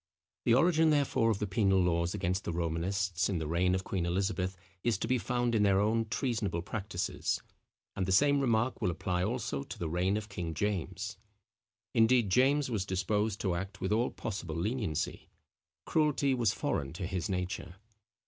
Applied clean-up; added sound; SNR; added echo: none; none; none; none.